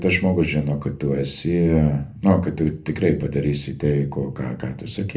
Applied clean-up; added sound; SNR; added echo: none; none; none; reverberation time 0.3 s.